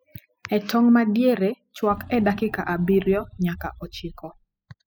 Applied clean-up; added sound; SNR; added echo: classical method spectral subtraction.